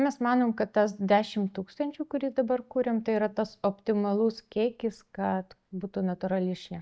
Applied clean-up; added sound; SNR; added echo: none; none; none; none.